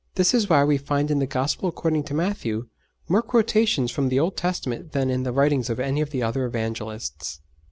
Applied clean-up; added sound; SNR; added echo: none; none; none; none.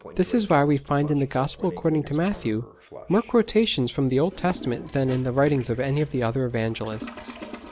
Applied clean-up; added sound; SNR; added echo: none; Tap / Hammer + Toilet flush; 18 dB; none.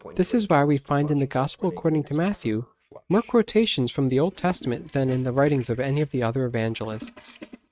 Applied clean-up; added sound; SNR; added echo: neural mask model RNNoise.